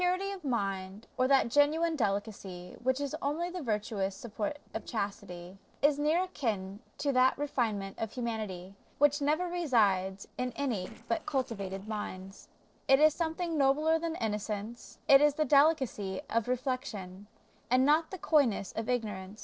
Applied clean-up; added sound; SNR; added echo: neural separator model SepFormer DNS4.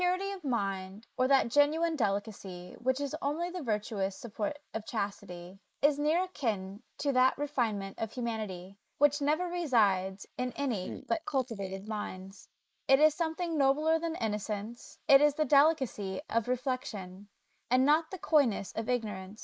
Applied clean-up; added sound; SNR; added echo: neural mask model Resemble Enhance denoiser.